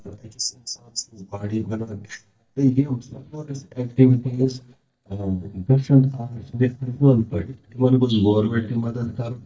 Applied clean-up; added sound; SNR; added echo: neural mask model DeepFilterNet 3.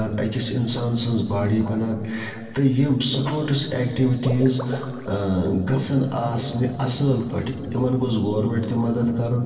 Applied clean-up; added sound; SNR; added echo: neural separator model SepFormer DNS4.